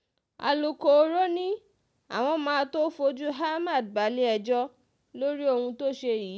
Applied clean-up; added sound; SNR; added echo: none; none; none; none.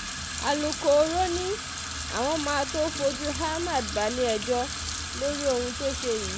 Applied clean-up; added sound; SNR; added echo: none; Sink (filling or washing) / Water tap, faucet; 5 dB; none.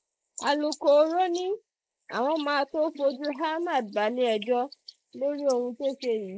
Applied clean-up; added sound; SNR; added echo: neural mask model Resemble Enhance denoiser.